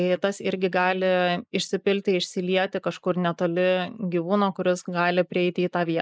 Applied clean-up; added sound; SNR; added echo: neural mask model Resemble Enhance denoiser.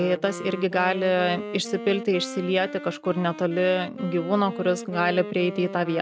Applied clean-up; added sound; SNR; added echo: none; Wind instrument, woodwind instrument; 11 dB; none.